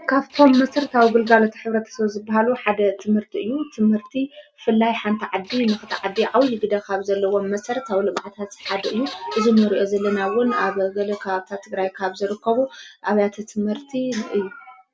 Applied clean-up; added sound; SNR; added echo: none; Bird vocalization, bird call, bird song / Fowl; 15 dB; none.